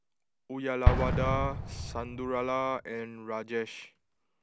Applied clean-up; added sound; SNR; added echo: none; Explosion; -1 dB; none.